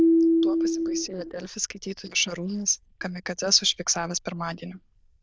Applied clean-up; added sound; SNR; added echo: neural diffusion model UNIVERSE++.